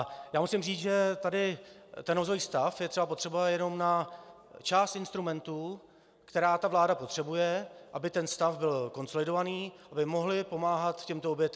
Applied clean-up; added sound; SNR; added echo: none; none; none; none.